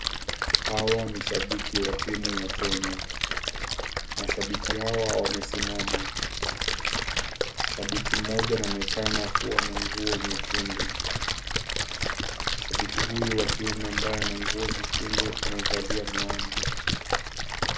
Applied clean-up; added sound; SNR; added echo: none; Splash, splatter; -5 dB; reverberation time 0.3 s.